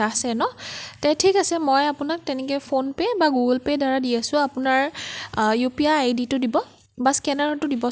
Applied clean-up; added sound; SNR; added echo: none; none; none; none.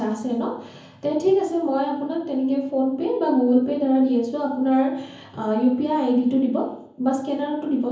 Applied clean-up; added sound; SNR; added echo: none; none; none; reverberation time 0.7 s.